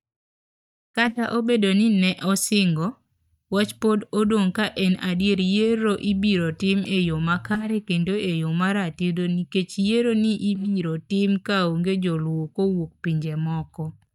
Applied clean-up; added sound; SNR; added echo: neural mask model DeepFilterNet 3.